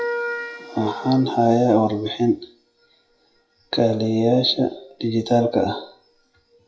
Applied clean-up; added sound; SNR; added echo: classical method WPE with log-MMSE.